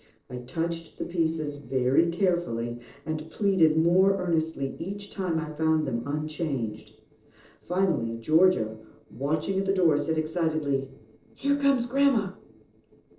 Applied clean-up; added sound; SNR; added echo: neural separator model SepFormer DNS4.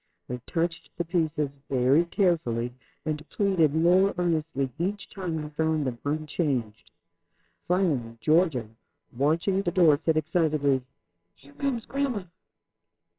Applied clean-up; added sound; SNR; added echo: neural separator model SepFormer WHAMR!.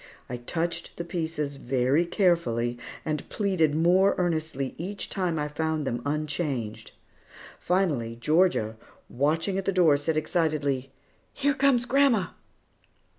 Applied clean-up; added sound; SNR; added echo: none; none; none; none.